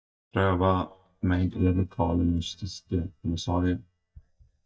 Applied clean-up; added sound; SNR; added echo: neural mask model DeepFilterNet 3.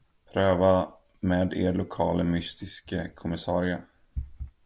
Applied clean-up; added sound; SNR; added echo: none; none; none; none.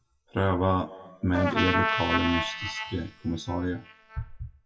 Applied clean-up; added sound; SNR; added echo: classical method WPE with log-MMSE.